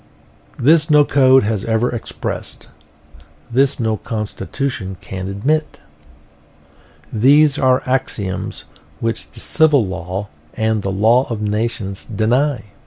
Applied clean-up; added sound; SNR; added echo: none; none; none; none.